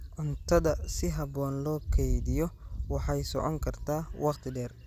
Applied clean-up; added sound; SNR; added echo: none; none; none; none.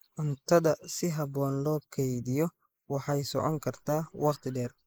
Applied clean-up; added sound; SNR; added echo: neural mask model Resemble Enhance denoiser.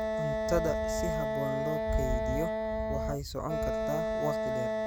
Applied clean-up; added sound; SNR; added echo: none; Wind instrument, woodwind instrument; -3 dB; none.